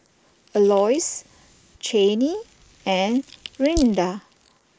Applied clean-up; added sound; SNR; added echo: neural mask model Resemble Enhance denoiser.